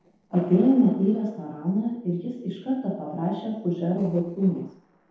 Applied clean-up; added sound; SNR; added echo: neural separator model SepFormer DNS4.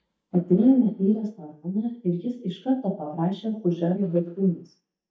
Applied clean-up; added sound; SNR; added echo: neural mask model DeepFilterNet 3.